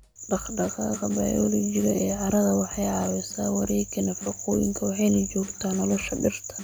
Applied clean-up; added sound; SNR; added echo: none; Drum kit; 18 dB; none.